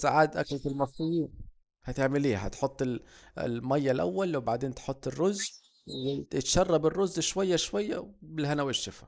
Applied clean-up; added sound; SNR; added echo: neural mask model Resemble Enhance denoiser.